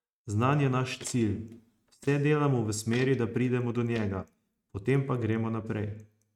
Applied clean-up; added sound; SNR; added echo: neural mask model RNNoise.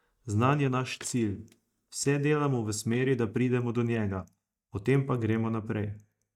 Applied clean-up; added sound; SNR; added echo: neural mask model DeepFilterNet 3.